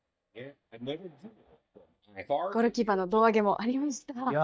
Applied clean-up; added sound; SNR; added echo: neural mask model DeepFilterNet 3.